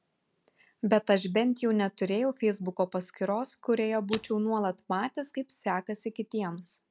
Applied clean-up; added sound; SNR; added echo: none; Rattle (instrument); 10 dB; none.